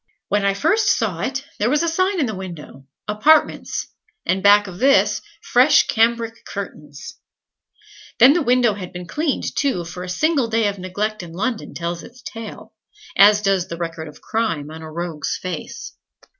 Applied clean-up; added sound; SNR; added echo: none; none; none; none.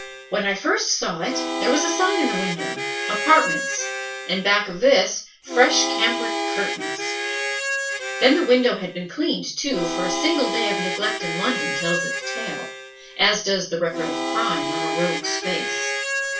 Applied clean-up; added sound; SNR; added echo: none; Harmonica; 4 dB; reverberation time 0.2 s.